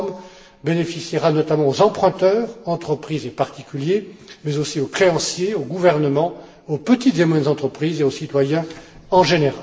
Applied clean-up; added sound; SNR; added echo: none; none; none; reverberation time 0.7 s.